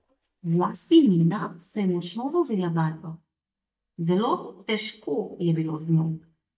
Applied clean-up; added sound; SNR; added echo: neural mask model DeepFilterNet 3.